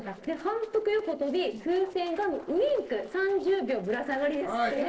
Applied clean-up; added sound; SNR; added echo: neural separator model SepFormer DNS4.